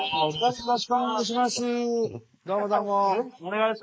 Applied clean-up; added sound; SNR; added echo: neural mask model Resemble Enhance denoiser.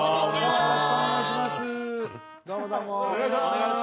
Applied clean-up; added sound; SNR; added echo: none; Trumpet; 20 dB; none.